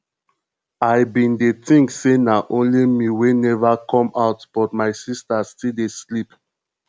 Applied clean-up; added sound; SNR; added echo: none; none; none; none.